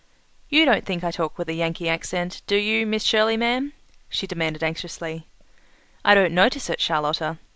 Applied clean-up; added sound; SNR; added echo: none; none; none; none.